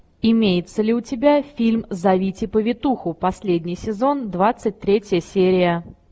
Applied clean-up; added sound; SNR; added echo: none; none; none; none.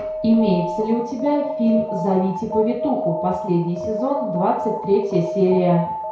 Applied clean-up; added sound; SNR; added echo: none; Alarm; 6 dB; reverberation time 0.6 s.